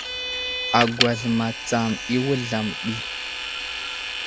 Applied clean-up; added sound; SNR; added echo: none; Vehicle; 3 dB; none.